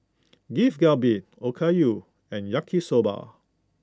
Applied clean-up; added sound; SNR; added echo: none; none; none; none.